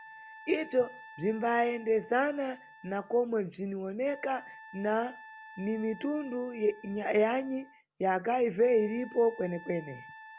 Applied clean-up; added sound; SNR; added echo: none; Wind instrument, woodwind instrument; 20 dB; none.